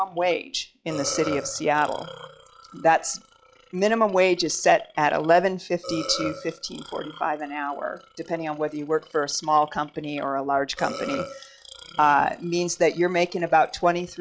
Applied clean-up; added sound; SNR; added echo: classical method log-MMSE.